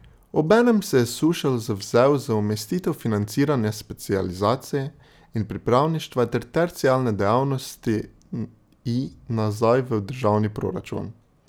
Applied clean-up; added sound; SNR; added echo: none; none; none; none.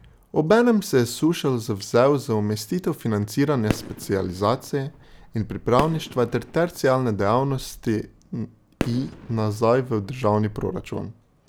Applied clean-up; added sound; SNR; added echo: none; Fireworks; 13 dB; none.